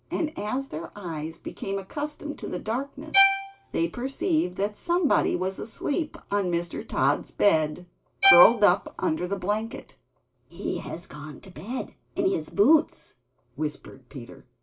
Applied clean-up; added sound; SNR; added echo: none; Bowed string instrument; 0 dB; reverberation time 0.2 s.